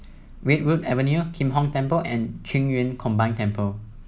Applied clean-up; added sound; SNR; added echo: none; none; none; none.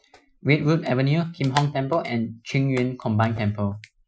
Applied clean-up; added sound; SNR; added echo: classical method Wiener filter.